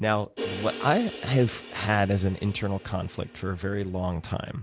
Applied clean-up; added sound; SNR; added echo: none; Crash cymbal; 13 dB; none.